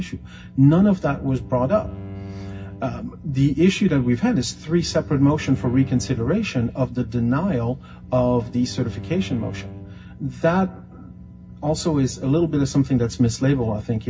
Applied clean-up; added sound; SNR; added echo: none; Bowed string instrument; 16 dB; reverberation time 0.4 s.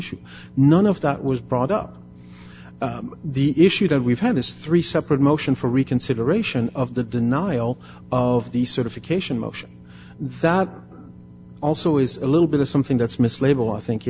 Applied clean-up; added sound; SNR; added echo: none; none; none; none.